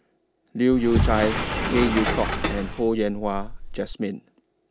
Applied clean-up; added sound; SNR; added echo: none; Sliding door; 1 dB; none.